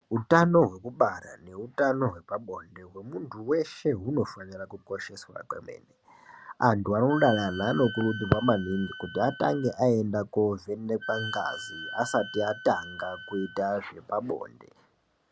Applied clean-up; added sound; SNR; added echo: none; Wind instrument, woodwind instrument; 12 dB; none.